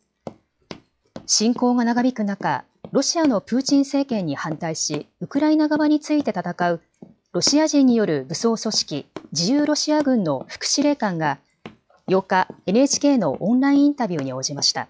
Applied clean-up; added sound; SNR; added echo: classical method log-MMSE.